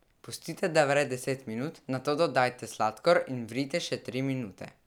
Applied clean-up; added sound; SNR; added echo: none; none; none; none.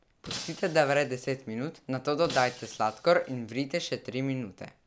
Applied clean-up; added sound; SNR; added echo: none; Shatter; 16 dB; none.